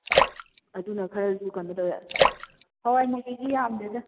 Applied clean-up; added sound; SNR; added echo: neural mask model Resemble Enhance denoiser.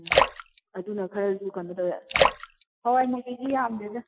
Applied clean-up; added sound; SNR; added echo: classical method Wiener filter.